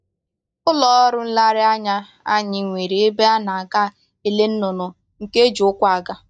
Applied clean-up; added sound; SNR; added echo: neural mask model DeepFilterNet 3.